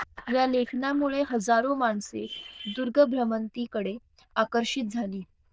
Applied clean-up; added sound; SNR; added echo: neural diffusion model UNIVERSE++.